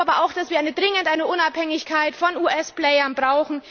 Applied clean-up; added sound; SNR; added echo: none; none; none; none.